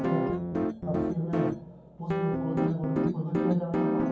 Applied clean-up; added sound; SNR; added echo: none; Piano; -2 dB; reverberation time 0.9 s.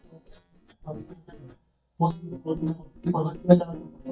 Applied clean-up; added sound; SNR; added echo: neural mask model DeepFilterNet 3.